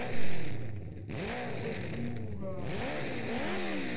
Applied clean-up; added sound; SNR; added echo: none; Accelerating, revving, vroom; 8 dB; reverberation time 0.3 s.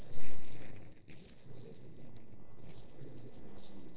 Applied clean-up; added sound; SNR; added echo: neural separator model SepFormer DNS4.